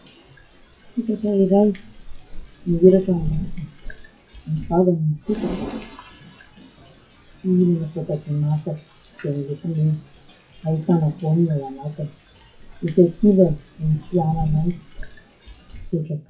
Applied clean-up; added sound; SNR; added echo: classical method WPE with log-MMSE.